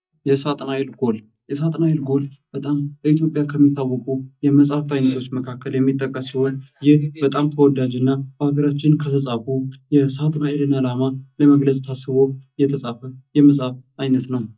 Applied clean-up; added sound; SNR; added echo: neural mask model DeepFilterNet 3.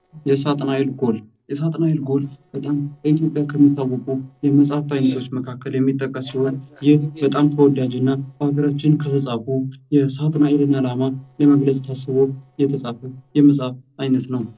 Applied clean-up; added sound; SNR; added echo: neural separator model SepFormer DNS4.